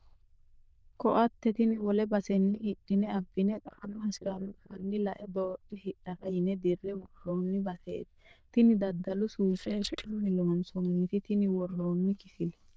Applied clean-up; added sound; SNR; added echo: neural diffusion model UNIVERSE++.